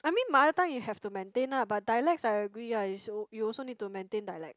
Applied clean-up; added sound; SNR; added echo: none; none; none; none.